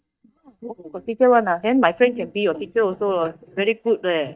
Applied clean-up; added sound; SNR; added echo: neural mask model DeepFilterNet 3.